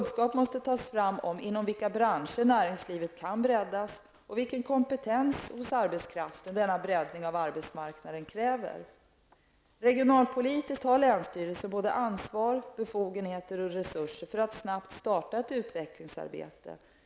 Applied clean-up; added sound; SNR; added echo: none; none; none; none.